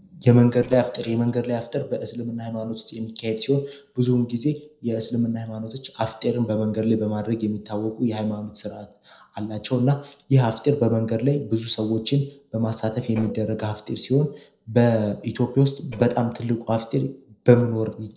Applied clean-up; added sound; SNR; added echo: neural separator model SepFormer DNS4.